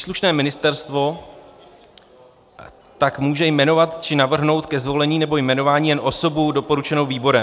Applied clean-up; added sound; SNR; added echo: none; none; none; none.